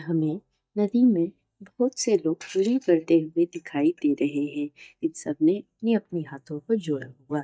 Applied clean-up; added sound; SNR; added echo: neural mask model DeepFilterNet 3.